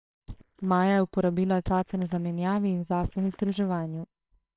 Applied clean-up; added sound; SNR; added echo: neural separator model SepFormer WHAMR!.